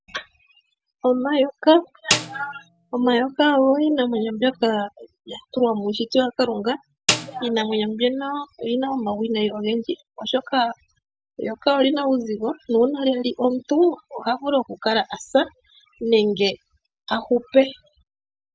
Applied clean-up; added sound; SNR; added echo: none; Snare drum; 6 dB; none.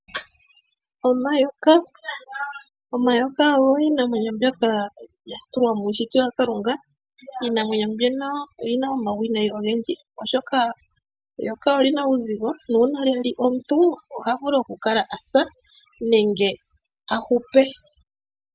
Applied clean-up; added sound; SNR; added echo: none; none; none; none.